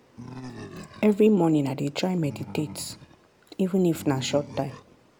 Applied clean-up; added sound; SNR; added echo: none; Animal; 17 dB; none.